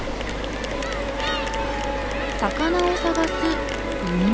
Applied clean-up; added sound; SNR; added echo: none; Mechanisms; 3 dB; none.